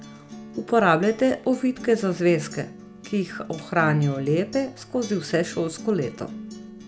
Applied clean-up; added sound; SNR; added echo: none; Acoustic guitar; 15 dB; none.